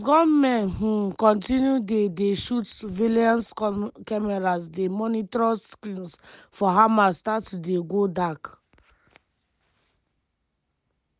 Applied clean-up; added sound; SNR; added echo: none; none; none; none.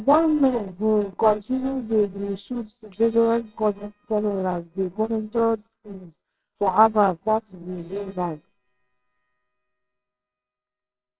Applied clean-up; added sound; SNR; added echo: neural separator model SepFormer WHAMR!.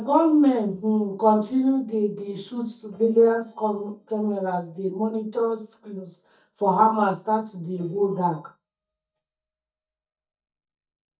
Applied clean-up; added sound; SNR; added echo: neural mask model DeepFilterNet 3.